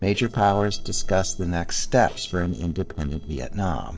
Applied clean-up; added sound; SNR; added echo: neural separator model SepFormer DNS4.